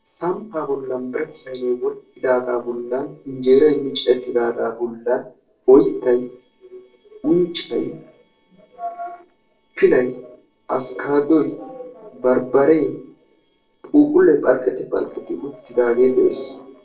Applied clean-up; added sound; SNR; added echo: neural separator model SepFormer DNS4.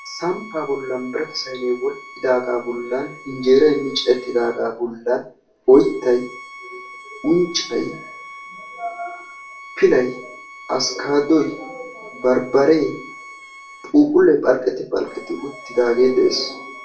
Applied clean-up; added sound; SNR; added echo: none; Bowed string instrument; 19 dB; reverberation time 0.3 s.